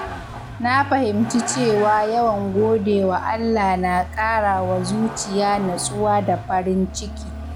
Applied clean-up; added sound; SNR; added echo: none; Vehicle; 11 dB; none.